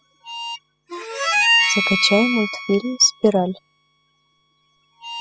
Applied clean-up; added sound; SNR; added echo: classical method spectral subtraction.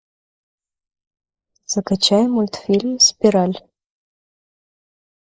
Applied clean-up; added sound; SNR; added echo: neural mask model Resemble Enhance denoiser.